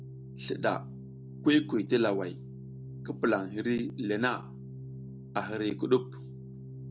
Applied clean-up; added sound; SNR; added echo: none; Organ; 11 dB; none.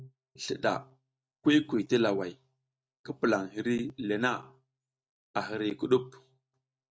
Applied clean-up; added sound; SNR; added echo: neural mask model RNNoise.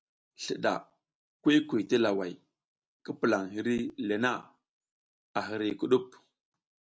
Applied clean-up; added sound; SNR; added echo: none; none; none; none.